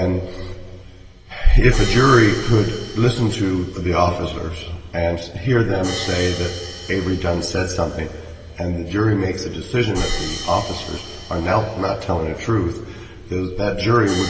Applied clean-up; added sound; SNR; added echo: none; Hi-hat; 16 dB; reverberation time 2.2 s.